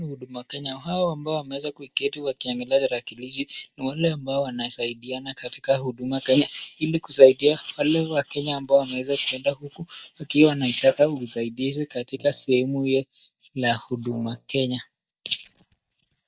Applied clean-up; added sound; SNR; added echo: neural mask model DeepFilterNet 3.